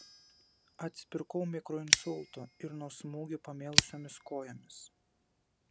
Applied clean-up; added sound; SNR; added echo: none; Scissors; -5 dB; none.